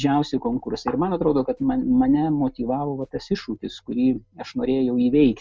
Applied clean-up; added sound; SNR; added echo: none; none; none; none.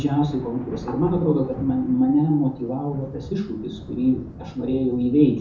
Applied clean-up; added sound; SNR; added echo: none; Thunder; 16 dB; reverberation time 0.6 s.